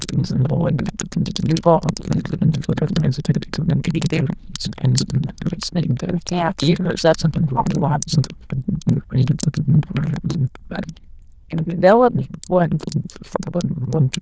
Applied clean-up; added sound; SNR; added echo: neural diffusion model UNIVERSE++.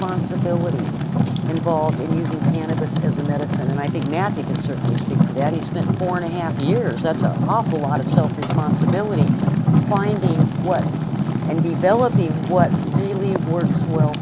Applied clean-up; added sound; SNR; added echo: none; Fire; -4 dB; none.